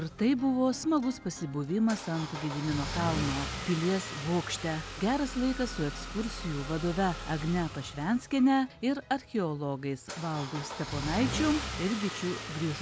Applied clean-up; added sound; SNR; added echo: none; Engine starting / Car; 9 dB; none.